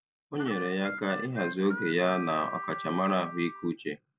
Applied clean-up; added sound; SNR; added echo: none; Harmonica; 9 dB; none.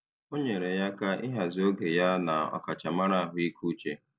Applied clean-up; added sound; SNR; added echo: none; none; none; none.